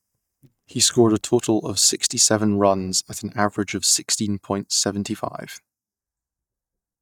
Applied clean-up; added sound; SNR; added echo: neural mask model DeepFilterNet 3.